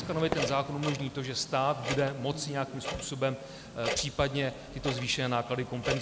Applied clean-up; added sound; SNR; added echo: none; Crowd / Fireworks + Clock; 7 dB; none.